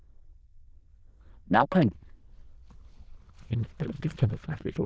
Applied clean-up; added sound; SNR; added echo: neural diffusion model UNIVERSE++.